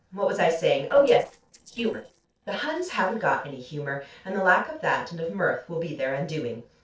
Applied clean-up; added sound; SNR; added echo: neural separator model SepFormer DNS4.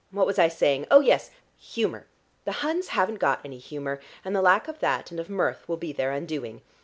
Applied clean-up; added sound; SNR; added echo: none; none; none; none.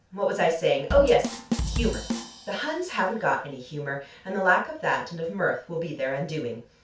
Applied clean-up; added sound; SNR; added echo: none; Bass drum / Drum kit; 7 dB; reverberation time 0.3 s.